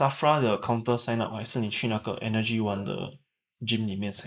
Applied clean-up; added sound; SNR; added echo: neural mask model Resemble Enhance denoiser.